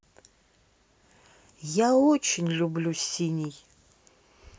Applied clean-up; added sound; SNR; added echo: none; none; none; none.